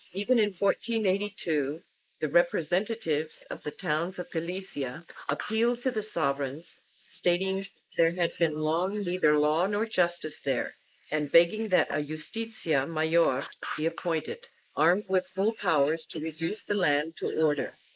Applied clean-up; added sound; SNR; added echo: neural mask model Resemble Enhance denoiser.